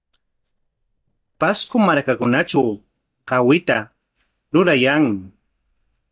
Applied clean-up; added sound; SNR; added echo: neural mask model DeepFilterNet 3.